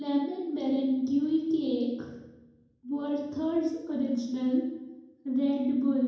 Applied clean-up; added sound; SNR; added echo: none; none; none; reverberation time 1.0 s.